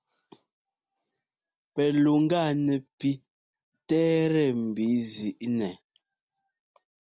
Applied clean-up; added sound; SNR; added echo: none; none; none; none.